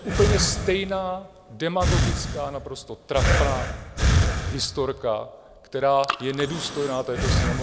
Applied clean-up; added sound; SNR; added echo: none; Breathing; -1 dB; none.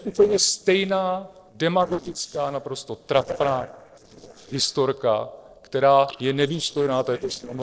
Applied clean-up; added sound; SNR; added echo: neural separator model SepFormer DNS4.